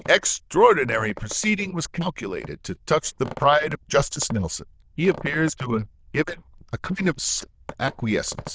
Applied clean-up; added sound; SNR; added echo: neural diffusion model UNIVERSE++.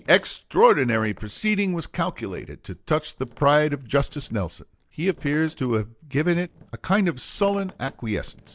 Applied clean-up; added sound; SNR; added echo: neural separator model SepFormer DNS4.